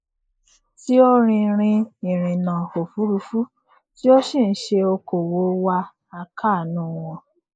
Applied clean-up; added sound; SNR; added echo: neural mask model Resemble Enhance denoiser.